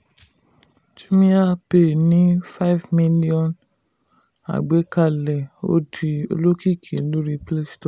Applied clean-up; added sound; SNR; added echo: none; none; none; none.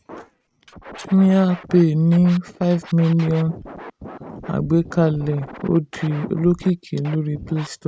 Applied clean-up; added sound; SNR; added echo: neural mask model RNNoise.